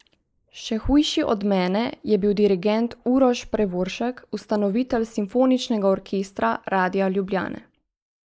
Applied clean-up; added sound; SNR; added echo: neural mask model Resemble Enhance denoiser.